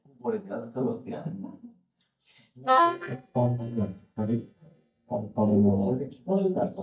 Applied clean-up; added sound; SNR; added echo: neural mask model DeepFilterNet 3.